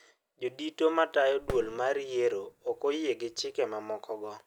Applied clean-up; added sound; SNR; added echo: none; Fireworks; 15 dB; none.